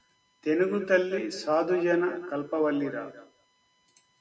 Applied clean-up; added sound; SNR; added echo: none; none; none; none.